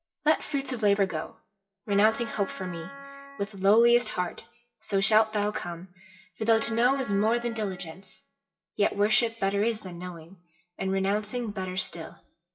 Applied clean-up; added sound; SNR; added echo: classical method WPE with log-MMSE.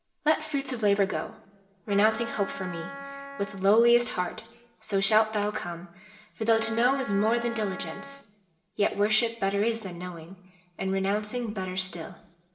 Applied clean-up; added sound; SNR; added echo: none; Wind instrument, woodwind instrument; 11 dB; reverberation time 0.8 s.